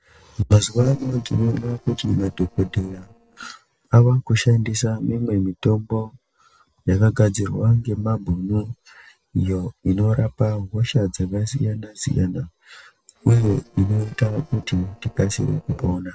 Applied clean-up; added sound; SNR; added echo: neural separator model SepFormer DNS4.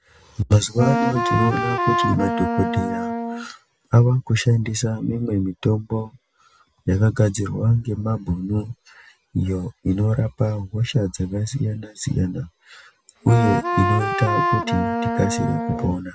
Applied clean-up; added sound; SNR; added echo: none; Wind instrument, woodwind instrument; 1 dB; none.